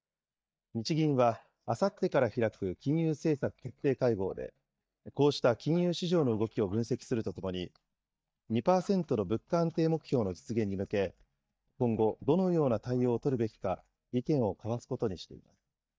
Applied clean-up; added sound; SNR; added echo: neural mask model DeepFilterNet 3.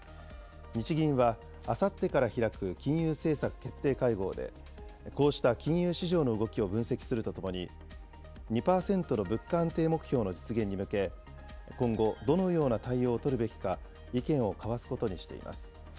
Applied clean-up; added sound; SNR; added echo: none; none; none; none.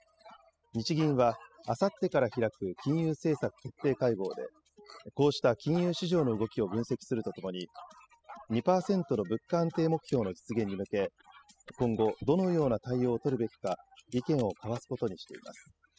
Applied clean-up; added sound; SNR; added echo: classical method spectral subtraction.